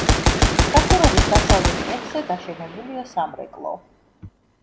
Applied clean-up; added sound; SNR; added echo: none; Gunshot, gunfire; -5 dB; none.